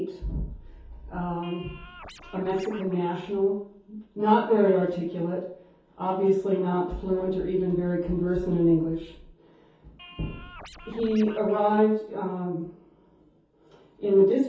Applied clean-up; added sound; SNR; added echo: none; Scratching (performance technique); 20 dB; reverberation time 0.6 s.